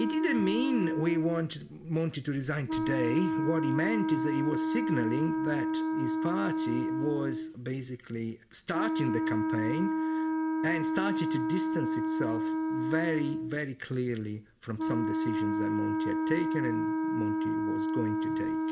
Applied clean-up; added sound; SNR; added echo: none; Wind instrument, woodwind instrument; -2 dB; reverberation time 0.4 s.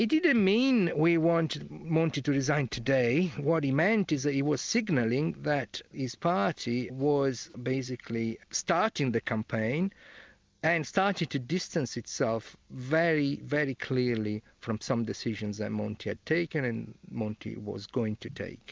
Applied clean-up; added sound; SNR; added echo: none; none; none; none.